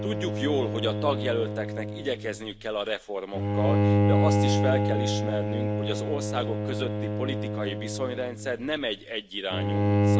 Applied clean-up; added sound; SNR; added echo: none; Bowed string instrument; -5 dB; none.